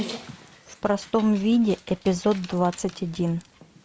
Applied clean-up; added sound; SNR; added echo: none; Dog; 16 dB; none.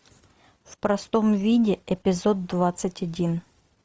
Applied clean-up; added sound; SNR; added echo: none; none; none; none.